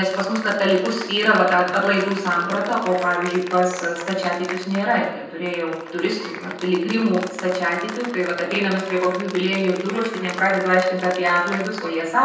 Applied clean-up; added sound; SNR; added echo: none; Applause / Cheering; 13 dB; reverberation time 0.9 s.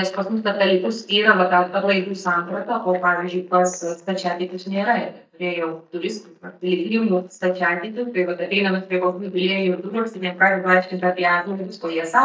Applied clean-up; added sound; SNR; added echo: neural mask model DeepFilterNet 3.